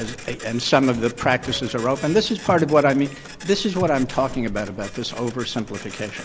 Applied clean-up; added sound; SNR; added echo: none; Subway, metro, underground + Printer; 15 dB; none.